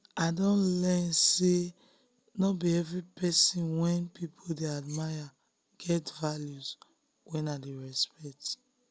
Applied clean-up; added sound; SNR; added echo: none; Keys jangling; 18 dB; none.